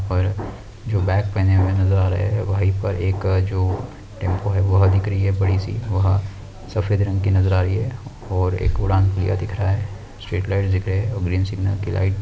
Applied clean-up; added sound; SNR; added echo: none; Bass drum; 16 dB; none.